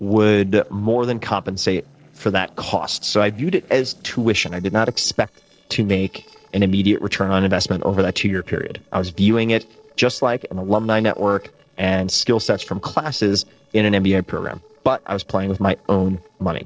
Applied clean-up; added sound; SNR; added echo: neural separator model SepFormer DNS4.